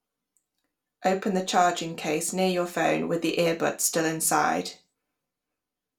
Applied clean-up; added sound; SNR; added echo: none; none; none; reverberation time 0.3 s.